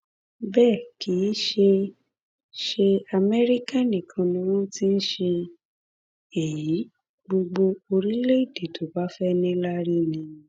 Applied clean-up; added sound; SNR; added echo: none; none; none; none.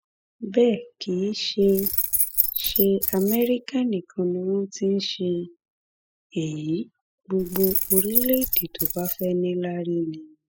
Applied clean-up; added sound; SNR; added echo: classical method spectral subtraction.